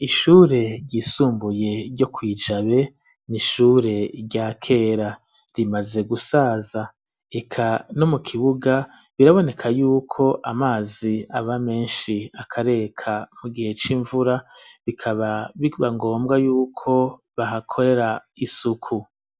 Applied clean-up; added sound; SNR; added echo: none; none; none; none.